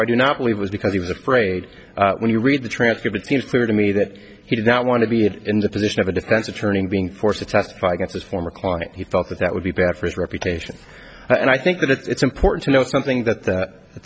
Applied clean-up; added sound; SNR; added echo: none; none; none; none.